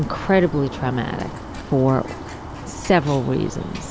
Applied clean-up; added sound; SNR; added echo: none; Bird; 11 dB; none.